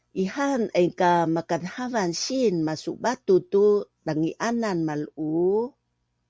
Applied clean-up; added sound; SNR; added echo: none; none; none; none.